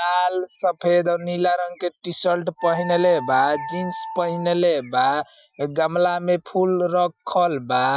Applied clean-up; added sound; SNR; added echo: classical method Wiener filter.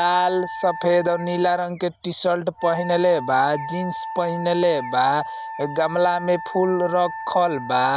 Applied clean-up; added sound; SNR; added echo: none; Wind instrument, woodwind instrument; 11 dB; none.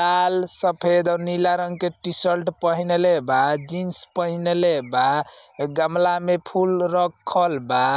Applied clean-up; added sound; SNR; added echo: none; none; none; none.